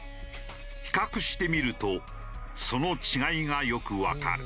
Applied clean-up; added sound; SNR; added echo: none; none; none; none.